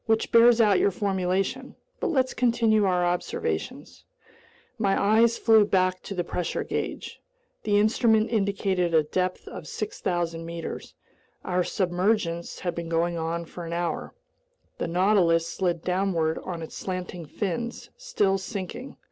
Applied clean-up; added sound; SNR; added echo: none; none; none; none.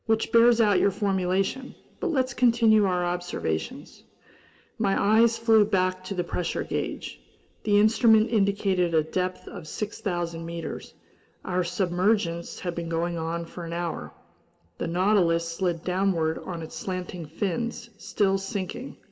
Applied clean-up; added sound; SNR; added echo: none; none; none; reverberation time 0.7 s.